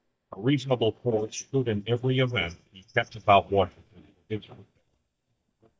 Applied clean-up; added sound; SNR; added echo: neural mask model DeepFilterNet 3.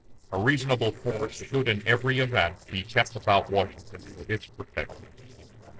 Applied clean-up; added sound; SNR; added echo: neural separator model SepFormer DNS4.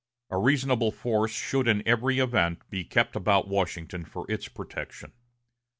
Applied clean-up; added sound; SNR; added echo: none; none; none; none.